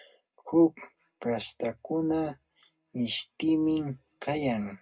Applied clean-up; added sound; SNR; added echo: none; none; none; reverberation time 0.2 s.